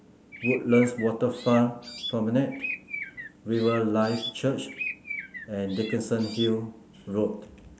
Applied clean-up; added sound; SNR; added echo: none; Bird; 10 dB; none.